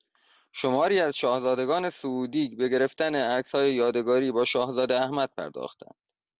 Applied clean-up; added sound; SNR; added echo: none; none; none; none.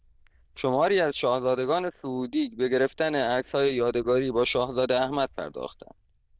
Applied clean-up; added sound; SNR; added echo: neural diffusion model UNIVERSE++.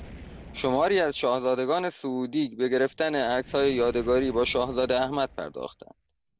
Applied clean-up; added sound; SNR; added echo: none; Fire; 20 dB; none.